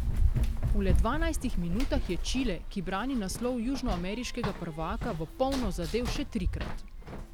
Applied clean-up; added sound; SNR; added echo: none; Run; -3 dB; none.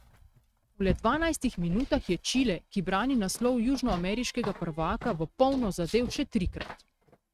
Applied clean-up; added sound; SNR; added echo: neural mask model RNNoise.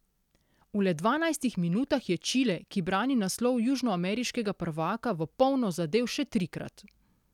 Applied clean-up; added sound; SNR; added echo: none; none; none; none.